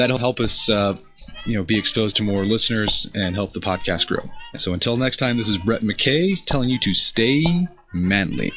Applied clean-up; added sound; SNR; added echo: classical method log-MMSE.